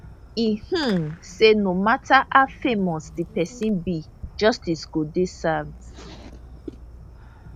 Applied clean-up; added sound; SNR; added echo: none; Fireworks; 18 dB; none.